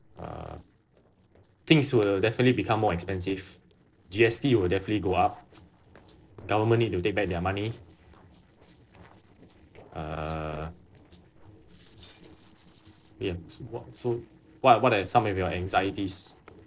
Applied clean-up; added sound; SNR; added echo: neural separator model SepFormer DNS4.